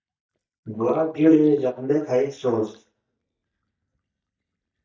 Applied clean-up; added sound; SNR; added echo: neural mask model DeepFilterNet 3.